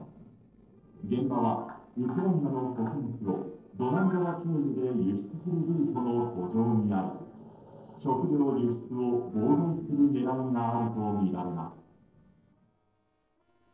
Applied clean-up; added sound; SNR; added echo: neural separator model SepFormer DNS4.